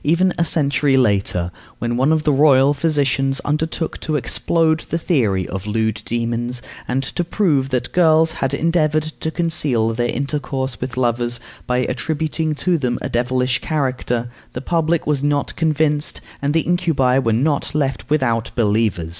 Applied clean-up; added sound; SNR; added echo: none; none; none; none.